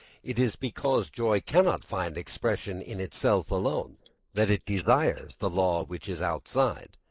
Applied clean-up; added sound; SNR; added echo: neural mask model Resemble Enhance denoiser.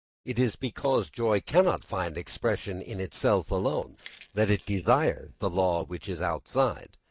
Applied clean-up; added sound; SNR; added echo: neural mask model DeepFilterNet 3.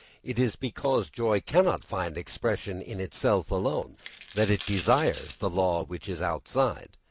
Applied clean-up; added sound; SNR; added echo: none; Coin (dropping); 14 dB; none.